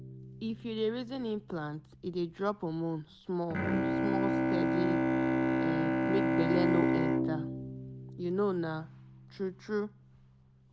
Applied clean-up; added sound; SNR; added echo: none; Bowed string instrument; -3 dB; none.